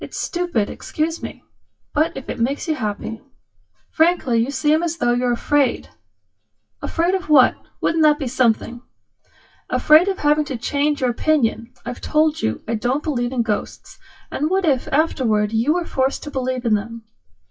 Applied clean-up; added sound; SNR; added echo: classical method WPE with log-MMSE.